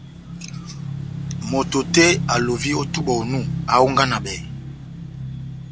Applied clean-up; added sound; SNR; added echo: none; Motorcycle / Engine; 6 dB; none.